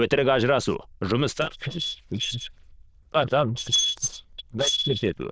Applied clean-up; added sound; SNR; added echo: neural diffusion model UNIVERSE++.